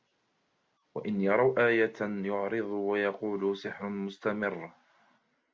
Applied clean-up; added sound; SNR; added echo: none; none; none; none.